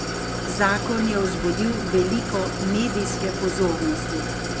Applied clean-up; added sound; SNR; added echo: none; Idling; 3 dB; reverberation time 0.3 s.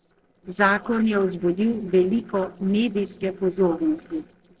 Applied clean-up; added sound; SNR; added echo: neural separator model SepFormer DNS4.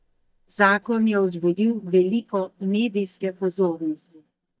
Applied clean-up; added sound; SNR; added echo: neural mask model DeepFilterNet 3.